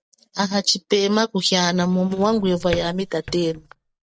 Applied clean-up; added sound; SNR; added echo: none; Drawer open or close; 17 dB; none.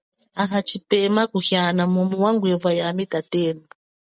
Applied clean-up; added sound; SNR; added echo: none; none; none; none.